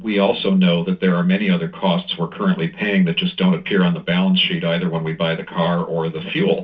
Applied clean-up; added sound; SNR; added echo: none; none; none; reverberation time 0.2 s.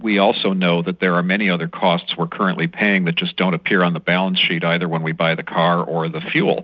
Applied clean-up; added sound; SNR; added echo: none; none; none; none.